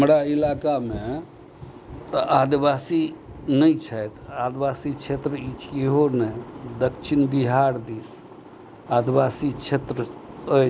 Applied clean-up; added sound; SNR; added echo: none; none; none; none.